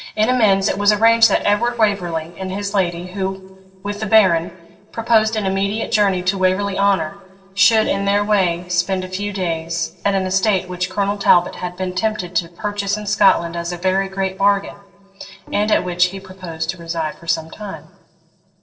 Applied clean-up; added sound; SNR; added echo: neural separator model SepFormer DNS4.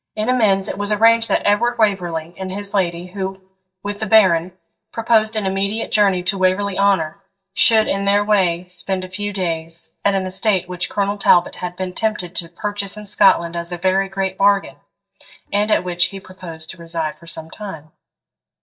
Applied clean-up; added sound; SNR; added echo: neural mask model DeepFilterNet 3.